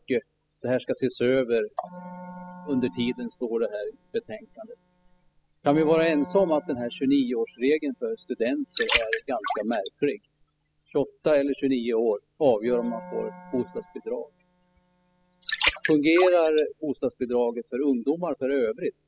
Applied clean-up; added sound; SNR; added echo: classical method spectral subtraction.